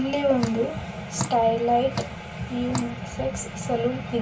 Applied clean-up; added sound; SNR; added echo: none; Drip; 9 dB; reverberation time 0.2 s.